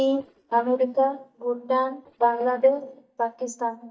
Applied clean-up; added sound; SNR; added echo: neural mask model DeepFilterNet 3.